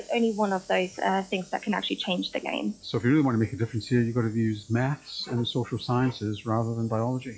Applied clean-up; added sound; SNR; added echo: classical method log-MMSE.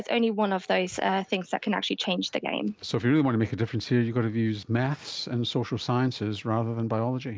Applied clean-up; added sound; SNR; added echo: none; none; none; none.